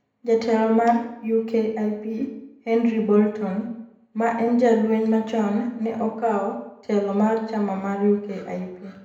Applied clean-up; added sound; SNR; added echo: none; none; none; reverberation time 0.7 s.